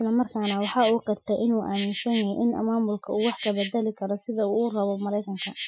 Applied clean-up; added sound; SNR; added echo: classical method Wiener filter.